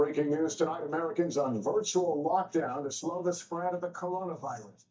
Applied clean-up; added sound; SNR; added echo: neural mask model DeepFilterNet 3.